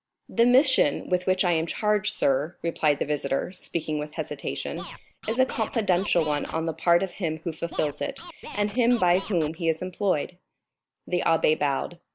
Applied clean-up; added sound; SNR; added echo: none; Scratching (performance technique); 15 dB; none.